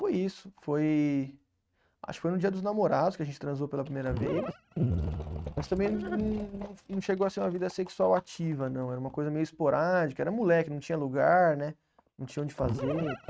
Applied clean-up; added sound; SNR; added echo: neural mask model RNNoise.